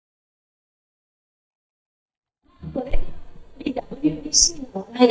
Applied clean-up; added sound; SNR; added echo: neural mask model DeepFilterNet 3.